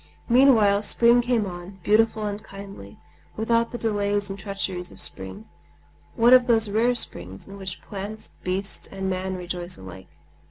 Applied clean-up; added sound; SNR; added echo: none; none; none; none.